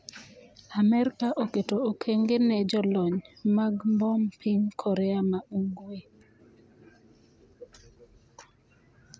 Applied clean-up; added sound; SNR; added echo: none; none; none; none.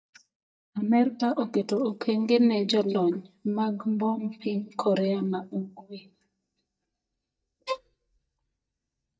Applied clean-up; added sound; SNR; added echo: neural mask model DeepFilterNet 3.